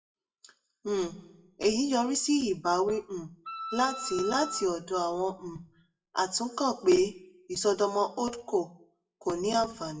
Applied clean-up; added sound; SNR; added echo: classical method WPE with log-MMSE.